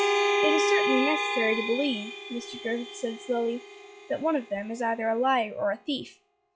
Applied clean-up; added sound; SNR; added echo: classical method log-MMSE.